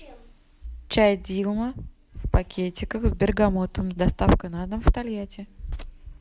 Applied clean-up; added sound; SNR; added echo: none; none; none; none.